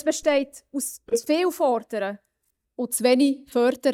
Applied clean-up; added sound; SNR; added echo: neural mask model DeepFilterNet 3.